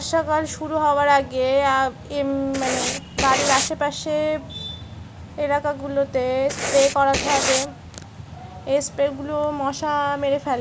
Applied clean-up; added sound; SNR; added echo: none; Writing; 3 dB; none.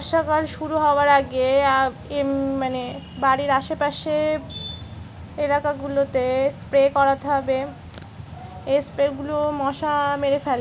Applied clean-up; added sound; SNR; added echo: none; none; none; none.